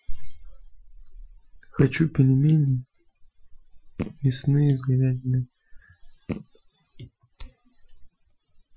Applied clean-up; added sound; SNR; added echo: classical method Wiener filter.